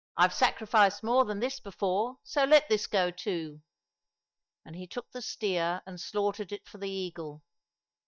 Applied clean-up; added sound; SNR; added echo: neural mask model DeepFilterNet 3.